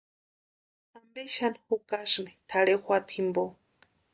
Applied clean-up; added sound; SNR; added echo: none; none; none; none.